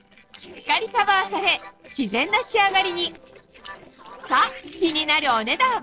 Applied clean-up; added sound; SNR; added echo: neural separator model SepFormer DNS4.